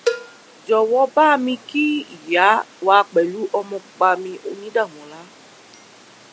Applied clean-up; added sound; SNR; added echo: none; Cowbell; 11 dB; none.